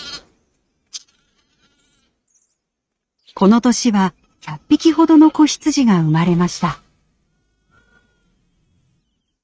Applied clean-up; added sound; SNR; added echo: neural mask model RNNoise.